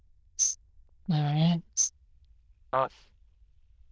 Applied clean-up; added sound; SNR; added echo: neural diffusion model UNIVERSE++.